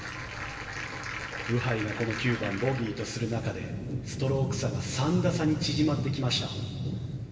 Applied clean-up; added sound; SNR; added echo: none; none; none; reverberation time 2.3 s.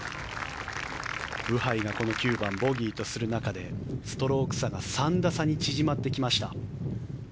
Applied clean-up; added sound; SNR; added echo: none; none; none; none.